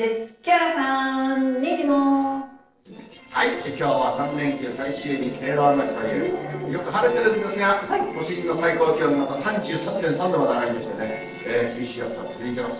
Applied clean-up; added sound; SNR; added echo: neural separator model SepFormer DNS4.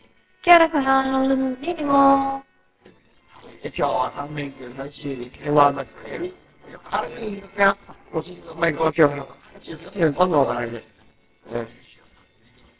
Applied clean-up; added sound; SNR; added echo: neural separator model SepFormer WHAMR!.